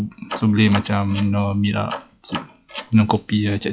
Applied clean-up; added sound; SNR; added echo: classical method log-MMSE.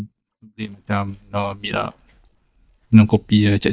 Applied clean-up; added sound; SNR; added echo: neural mask model DeepFilterNet 3.